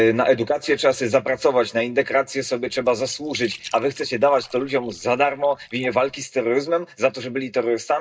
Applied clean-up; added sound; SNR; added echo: neural mask model DeepFilterNet 3.